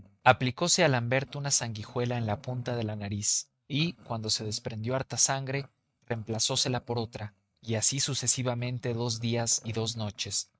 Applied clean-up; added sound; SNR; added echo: neural mask model RNNoise.